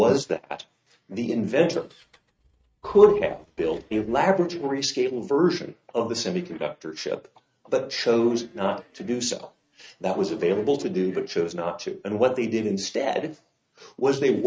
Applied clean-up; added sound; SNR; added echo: neural mask model RNNoise.